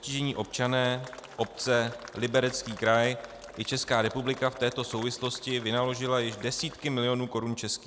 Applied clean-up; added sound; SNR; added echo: none; Applause / Crowd; 19 dB; none.